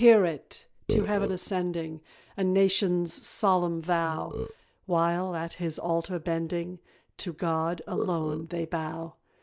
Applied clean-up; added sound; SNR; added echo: neural mask model Resemble Enhance denoiser.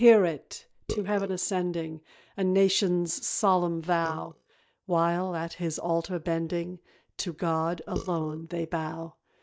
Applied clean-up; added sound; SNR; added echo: neural mask model DeepFilterNet 3.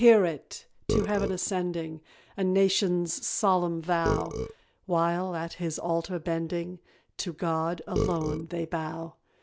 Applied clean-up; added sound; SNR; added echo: none; Burping, eructation; 6 dB; none.